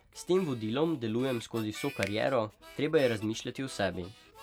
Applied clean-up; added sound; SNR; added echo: none; Finger snapping + Harmonica; 17 dB; none.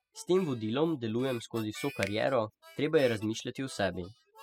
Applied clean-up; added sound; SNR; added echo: classical method spectral subtraction.